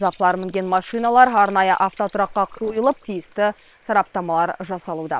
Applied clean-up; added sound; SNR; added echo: neural separator model SepFormer WHAM!.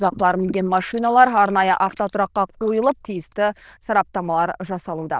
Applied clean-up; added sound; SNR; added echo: neural diffusion model UNIVERSE++.